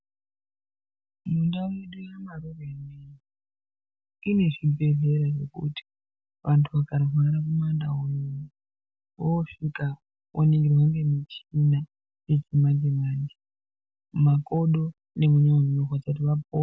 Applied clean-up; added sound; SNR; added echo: none; none; none; none.